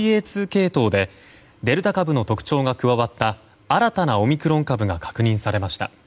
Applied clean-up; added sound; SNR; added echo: none; none; none; none.